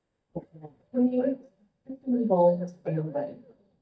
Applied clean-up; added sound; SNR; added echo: neural mask model DeepFilterNet 3.